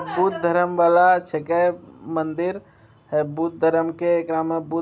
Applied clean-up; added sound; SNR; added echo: none; none; none; none.